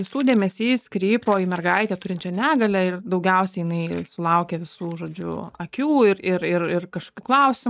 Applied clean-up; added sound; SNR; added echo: neural mask model RNNoise.